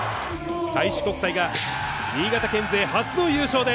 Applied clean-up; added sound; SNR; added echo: none; none; none; none.